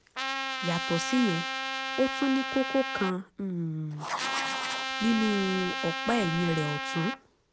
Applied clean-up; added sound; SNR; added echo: none; Writing + Trumpet; 3 dB; none.